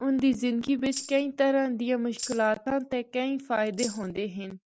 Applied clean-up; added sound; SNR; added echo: none; Tambourine; 13 dB; none.